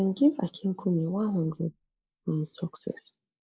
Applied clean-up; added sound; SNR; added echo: neural mask model Resemble Enhance denoiser.